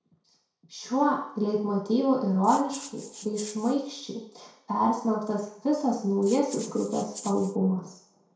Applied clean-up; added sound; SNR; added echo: none; Rattle (instrument); 15 dB; reverberation time 0.6 s.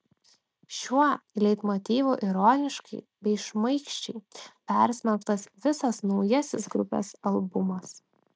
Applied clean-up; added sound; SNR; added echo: none; none; none; none.